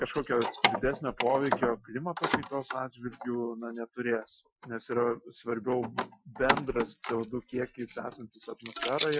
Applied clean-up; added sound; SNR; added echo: classical method Wiener filter.